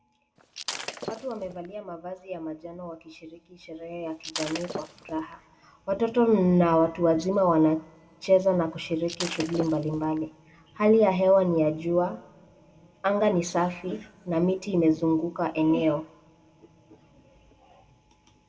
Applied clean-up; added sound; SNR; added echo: none; Shatter; 12 dB; reverberation time 1.3 s.